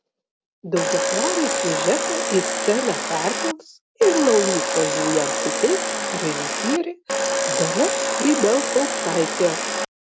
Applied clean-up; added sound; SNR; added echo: none; Domestic sounds, home sounds; 0 dB; none.